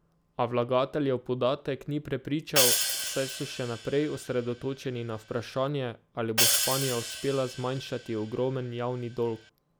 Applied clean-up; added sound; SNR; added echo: none; Hi-hat; 1 dB; none.